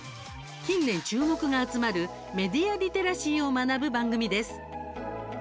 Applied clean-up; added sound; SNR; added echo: none; none; none; none.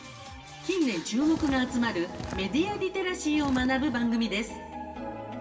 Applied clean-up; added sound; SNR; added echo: none; Walk, footsteps; 11 dB; reverberation time 1.7 s.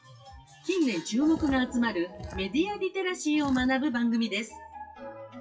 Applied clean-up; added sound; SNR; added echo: classical method WPE with log-MMSE.